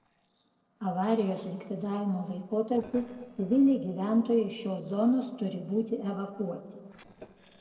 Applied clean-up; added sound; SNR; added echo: neural separator model SepFormer DNS4.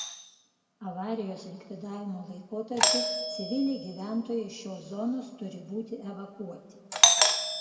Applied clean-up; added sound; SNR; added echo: none; Doorbell; -5 dB; reverberation time 1.9 s.